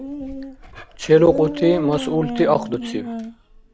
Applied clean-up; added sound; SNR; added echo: none; Dog; 9 dB; none.